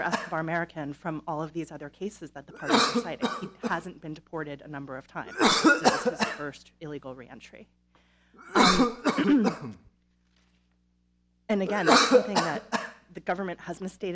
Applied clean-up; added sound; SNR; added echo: none; Cough; -4 dB; none.